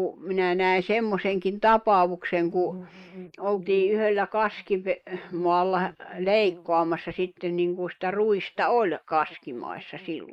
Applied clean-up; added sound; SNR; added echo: neural mask model Resemble Enhance denoiser.